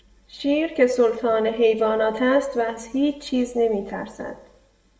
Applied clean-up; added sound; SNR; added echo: none; none; none; reverberation time 0.6 s.